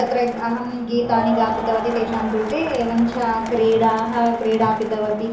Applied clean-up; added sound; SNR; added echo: none; Crowd; 10 dB; reverberation time 0.8 s.